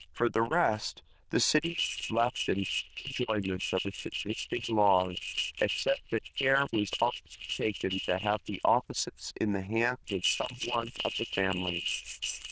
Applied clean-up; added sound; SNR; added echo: neural diffusion model UNIVERSE++.